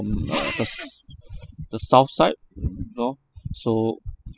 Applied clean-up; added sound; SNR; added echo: classical method spectral subtraction.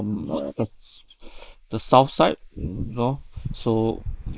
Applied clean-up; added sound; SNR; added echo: neural mask model Resemble Enhance denoiser.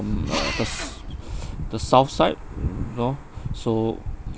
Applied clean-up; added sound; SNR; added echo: none; Drill; 10 dB; none.